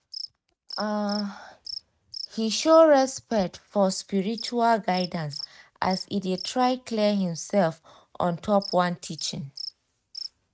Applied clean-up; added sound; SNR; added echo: neural mask model RNNoise.